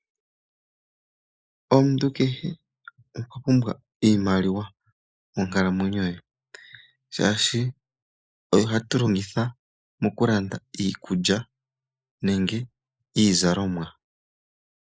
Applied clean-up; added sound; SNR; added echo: neural mask model Resemble Enhance denoiser.